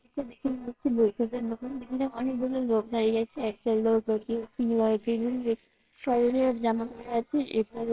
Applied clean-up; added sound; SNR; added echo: neural separator model SepFormer WHAMR!.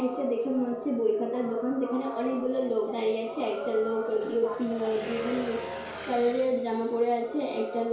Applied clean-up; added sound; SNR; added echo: none; Motorcycle / Engine; 17 dB; reverberation time 0.6 s.